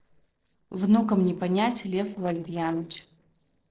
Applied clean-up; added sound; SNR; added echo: neural separator model SepFormer DNS4.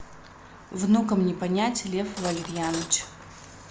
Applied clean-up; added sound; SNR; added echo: none; Cutlery, silverware; 12 dB; none.